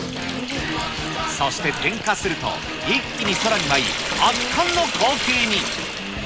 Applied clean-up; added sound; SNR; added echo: none; Trickle, dribble / Sink (filling or washing) / Water tap, faucet; 5 dB; none.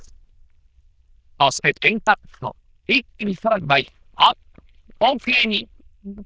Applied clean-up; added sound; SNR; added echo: neural diffusion model UNIVERSE++.